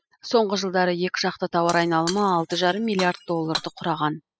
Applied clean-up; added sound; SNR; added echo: classical method spectral subtraction.